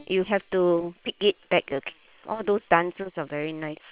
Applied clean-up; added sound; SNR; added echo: neural separator model SepFormer WHAM!.